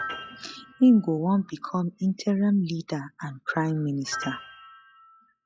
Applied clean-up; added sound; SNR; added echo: classical method log-MMSE.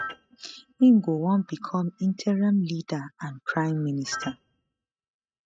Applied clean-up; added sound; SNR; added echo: neural mask model RNNoise.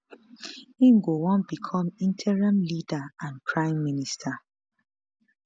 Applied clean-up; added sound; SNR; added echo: none; none; none; none.